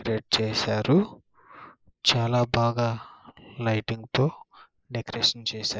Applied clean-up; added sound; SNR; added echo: neural mask model Resemble Enhance denoiser.